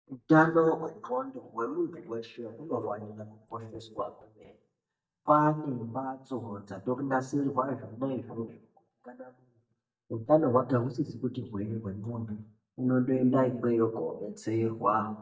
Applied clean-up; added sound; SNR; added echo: neural mask model DeepFilterNet 3.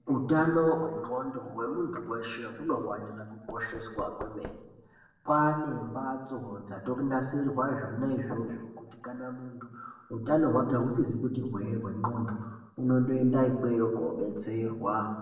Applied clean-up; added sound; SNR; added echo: neural separator model SepFormer DNS4.